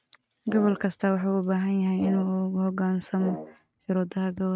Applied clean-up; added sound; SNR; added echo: neural mask model RNNoise.